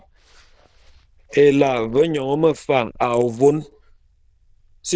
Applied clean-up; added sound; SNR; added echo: neural diffusion model UNIVERSE++.